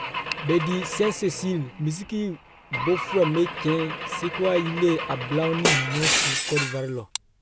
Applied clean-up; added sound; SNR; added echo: none; Glass / Engine / Car; 3 dB; none.